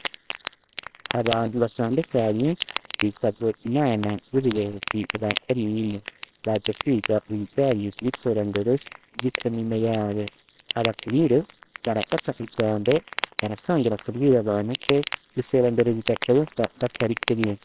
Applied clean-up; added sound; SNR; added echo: neural separator model SepFormer WHAMR!.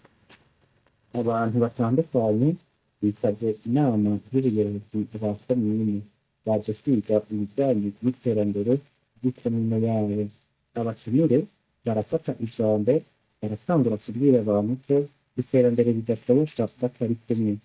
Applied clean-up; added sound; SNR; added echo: neural mask model DeepFilterNet 3.